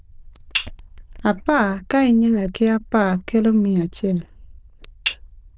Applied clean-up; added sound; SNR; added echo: neural diffusion model UNIVERSE++.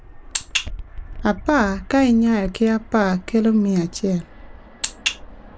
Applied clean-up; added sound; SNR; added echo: none; Fixed-wing aircraft, airplane; 15 dB; none.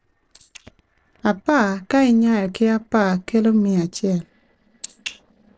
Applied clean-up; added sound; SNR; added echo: neural separator model SepFormer DNS4.